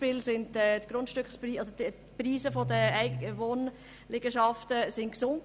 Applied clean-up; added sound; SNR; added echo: none; none; none; none.